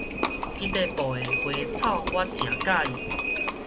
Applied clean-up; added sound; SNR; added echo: none; Livestock, farm animals, working animals; 0 dB; none.